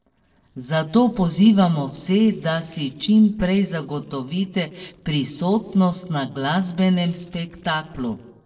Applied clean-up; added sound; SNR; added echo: neural separator model SepFormer DNS4.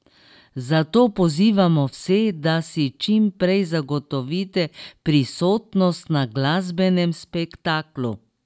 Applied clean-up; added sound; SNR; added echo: none; none; none; none.